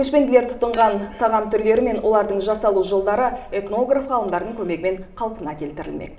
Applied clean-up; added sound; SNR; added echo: none; Chink, clink; 19 dB; reverberation time 1.2 s.